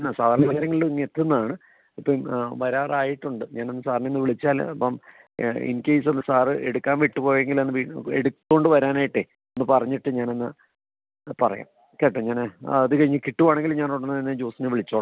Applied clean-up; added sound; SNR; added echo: none; none; none; none.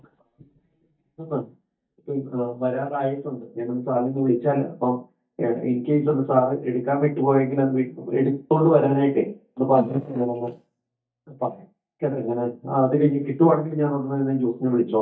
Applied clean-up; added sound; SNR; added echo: neural mask model DeepFilterNet 3.